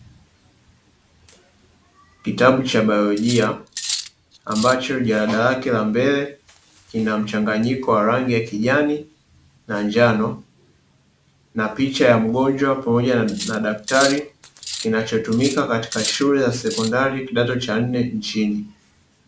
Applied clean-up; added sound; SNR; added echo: none; Cutlery, silverware; 10 dB; none.